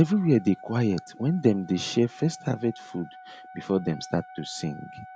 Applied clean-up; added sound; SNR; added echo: none; Wind instrument, woodwind instrument; 20 dB; none.